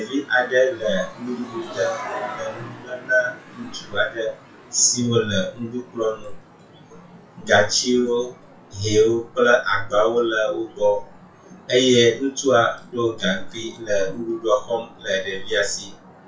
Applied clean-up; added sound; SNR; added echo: classical method WPE with log-MMSE.